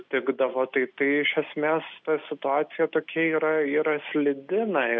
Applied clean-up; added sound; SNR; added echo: none; none; none; none.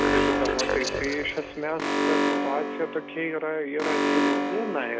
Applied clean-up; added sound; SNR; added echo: none; Alarm; -3 dB; none.